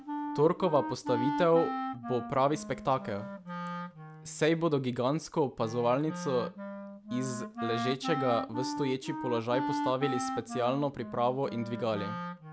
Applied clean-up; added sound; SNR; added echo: none; Wind instrument, woodwind instrument; 6 dB; none.